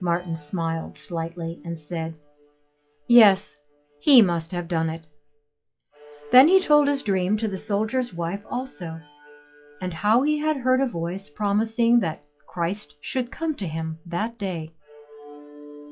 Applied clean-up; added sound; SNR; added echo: classical method log-MMSE.